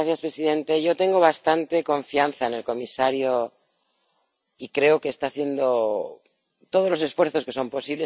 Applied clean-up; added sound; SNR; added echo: none; none; none; none.